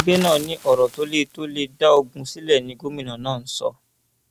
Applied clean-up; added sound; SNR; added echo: none; Fire; 16 dB; none.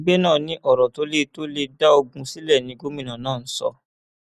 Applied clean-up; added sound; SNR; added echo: none; none; none; none.